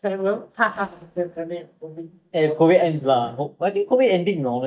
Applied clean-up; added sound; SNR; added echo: neural mask model DeepFilterNet 3.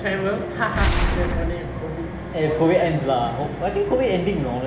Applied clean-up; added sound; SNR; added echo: none; Boom; 4 dB; reverberation time 1.0 s.